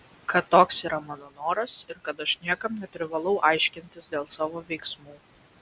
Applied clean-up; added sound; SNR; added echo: none; none; none; none.